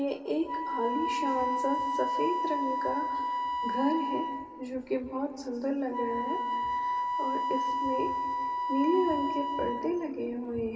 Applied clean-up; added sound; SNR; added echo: none; Wind instrument, woodwind instrument; 0 dB; reverberation time 1.8 s.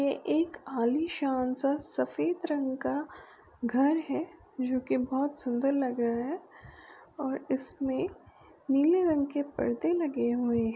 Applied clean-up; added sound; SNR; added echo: none; none; none; none.